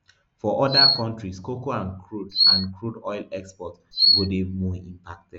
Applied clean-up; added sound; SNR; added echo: none; Chirp, tweet; -5 dB; none.